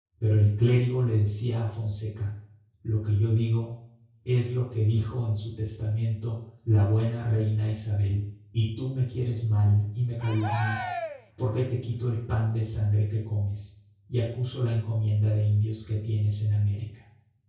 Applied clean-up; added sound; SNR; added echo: none; Cheering; 11 dB; reverberation time 0.6 s.